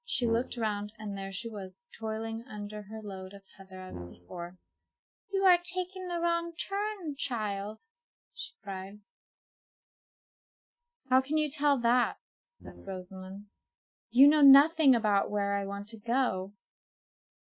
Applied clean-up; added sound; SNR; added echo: neural mask model RNNoise.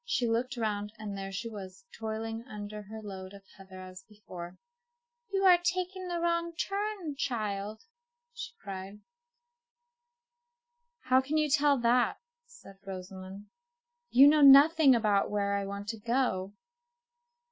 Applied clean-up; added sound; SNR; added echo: none; none; none; none.